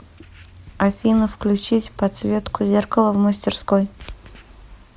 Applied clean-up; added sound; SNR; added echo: none; none; none; none.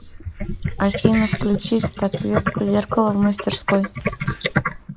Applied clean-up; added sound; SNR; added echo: neural mask model Resemble Enhance denoiser.